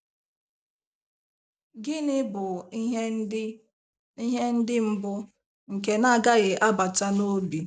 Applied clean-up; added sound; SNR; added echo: none; none; none; none.